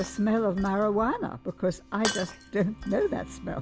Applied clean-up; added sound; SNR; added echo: none; Shatter; 13 dB; none.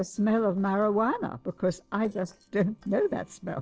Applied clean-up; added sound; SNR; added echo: neural separator model SepFormer DNS4.